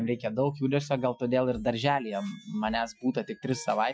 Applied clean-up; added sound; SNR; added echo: classical method Wiener filter.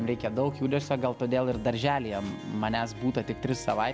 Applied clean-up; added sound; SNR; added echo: none; Harp; 17 dB; none.